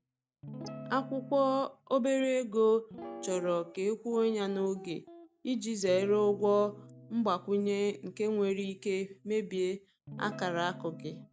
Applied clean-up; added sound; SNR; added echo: none; Guitar; 17 dB; none.